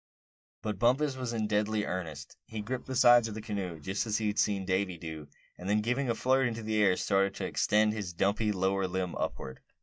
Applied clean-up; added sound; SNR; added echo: neural mask model DeepFilterNet 3.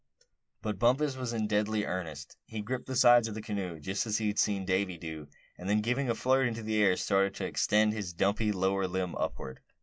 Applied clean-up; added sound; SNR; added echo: neural mask model Resemble Enhance denoiser.